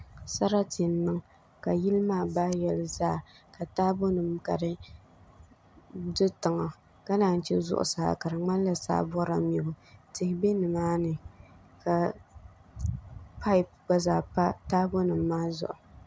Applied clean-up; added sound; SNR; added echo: none; none; none; none.